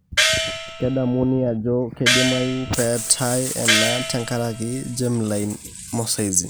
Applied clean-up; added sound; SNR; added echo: none; Gong; 1 dB; none.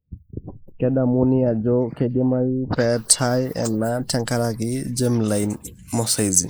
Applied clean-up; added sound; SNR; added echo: neural mask model Resemble Enhance denoiser.